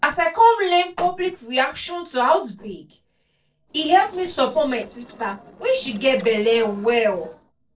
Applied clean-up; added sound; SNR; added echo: neural separator model SepFormer DNS4.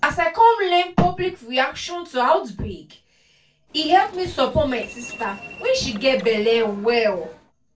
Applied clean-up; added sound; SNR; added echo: none; Subway, metro, underground; 18 dB; reverberation time 0.2 s.